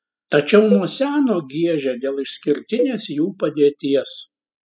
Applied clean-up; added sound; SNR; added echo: classical method spectral subtraction.